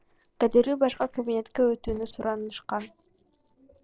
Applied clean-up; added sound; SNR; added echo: neural separator model SepFormer DNS4.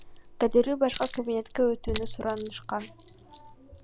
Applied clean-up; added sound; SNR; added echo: none; Chink, clink; 3 dB; none.